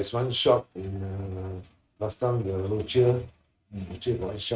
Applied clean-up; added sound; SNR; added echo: neural mask model RNNoise.